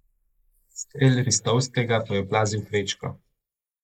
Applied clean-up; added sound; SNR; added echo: neural mask model Resemble Enhance denoiser.